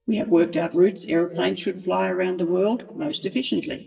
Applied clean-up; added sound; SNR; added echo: neural mask model DeepFilterNet 3.